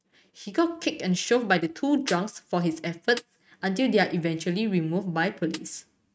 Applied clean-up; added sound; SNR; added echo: neural mask model RNNoise.